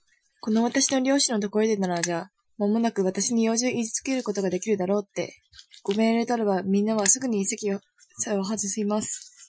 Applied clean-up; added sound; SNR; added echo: classical method Wiener filter.